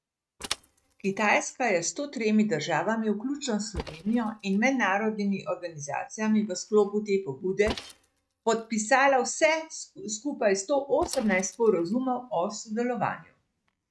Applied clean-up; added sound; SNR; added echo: neural mask model RNNoise.